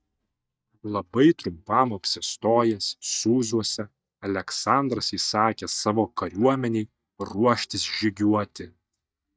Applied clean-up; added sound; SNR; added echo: neural mask model DeepFilterNet 3.